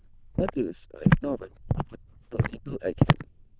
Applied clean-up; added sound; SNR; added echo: neural diffusion model UNIVERSE++.